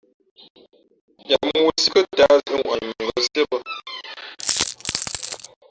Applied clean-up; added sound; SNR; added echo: none; Coin (dropping); 4 dB; none.